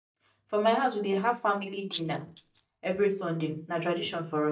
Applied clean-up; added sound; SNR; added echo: neural mask model DeepFilterNet 3.